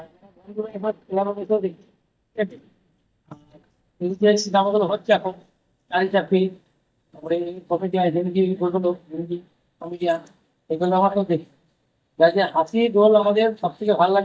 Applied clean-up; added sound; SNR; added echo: neural mask model DeepFilterNet 3.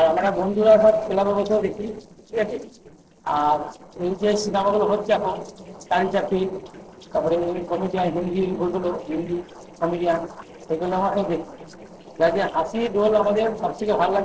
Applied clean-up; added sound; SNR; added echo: neural separator model SepFormer DNS4.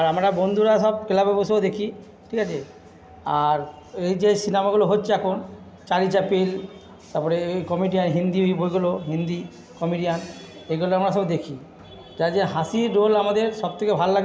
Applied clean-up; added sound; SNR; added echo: none; none; none; none.